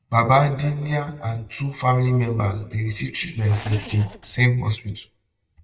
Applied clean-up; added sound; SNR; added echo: neural mask model DeepFilterNet 3.